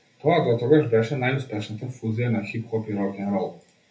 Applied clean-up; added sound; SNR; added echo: none; none; none; reverberation time 0.3 s.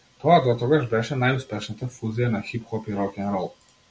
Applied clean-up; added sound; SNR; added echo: none; none; none; none.